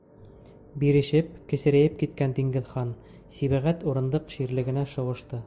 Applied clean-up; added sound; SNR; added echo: none; none; none; none.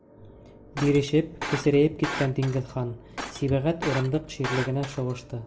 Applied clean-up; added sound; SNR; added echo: none; Shatter; 10 dB; reverberation time 0.4 s.